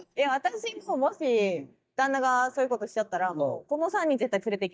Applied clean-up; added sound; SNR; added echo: neural mask model DeepFilterNet 3.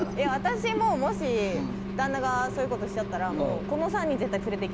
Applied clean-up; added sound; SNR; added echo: none; Engine; 5 dB; none.